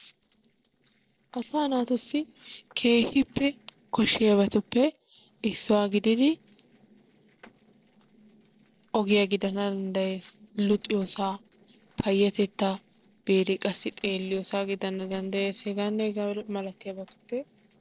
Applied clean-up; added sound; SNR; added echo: neural separator model SepFormer DNS4.